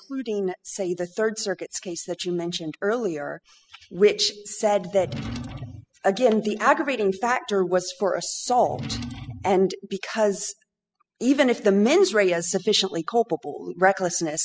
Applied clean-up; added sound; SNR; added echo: classical method spectral subtraction.